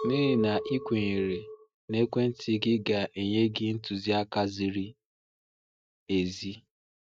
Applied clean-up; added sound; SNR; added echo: neural mask model RNNoise.